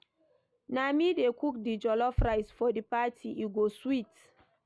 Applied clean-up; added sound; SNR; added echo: none; Bass drum; 7 dB; none.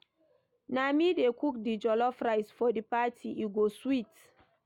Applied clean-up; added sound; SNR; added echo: none; none; none; none.